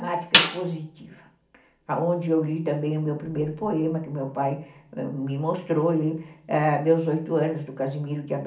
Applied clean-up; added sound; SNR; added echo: none; Snare drum; 0 dB; reverberation time 0.4 s.